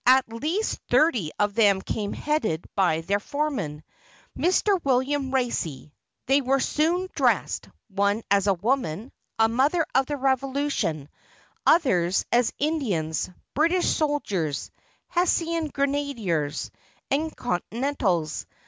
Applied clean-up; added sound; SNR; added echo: none; none; none; none.